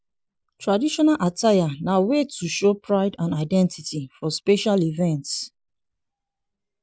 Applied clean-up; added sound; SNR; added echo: none; none; none; none.